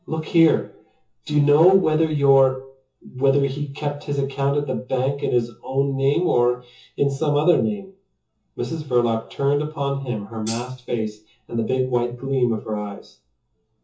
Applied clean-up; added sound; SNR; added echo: classical method WPE with log-MMSE.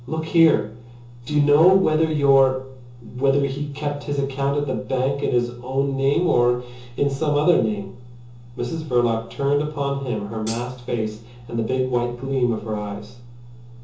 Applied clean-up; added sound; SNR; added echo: none; Hi-hat; 15 dB; reverberation time 0.6 s.